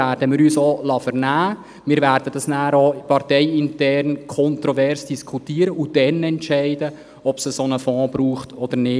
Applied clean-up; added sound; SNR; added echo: none; none; none; none.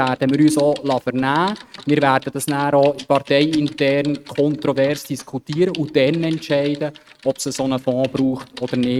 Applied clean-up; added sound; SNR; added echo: neural mask model RNNoise.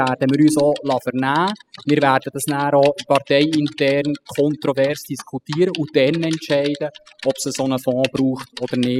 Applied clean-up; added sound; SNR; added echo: classical method spectral subtraction.